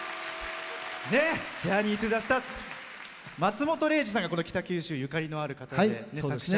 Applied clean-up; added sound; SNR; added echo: none; none; none; none.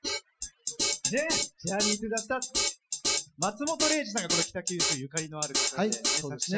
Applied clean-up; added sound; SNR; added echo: classical method Wiener filter.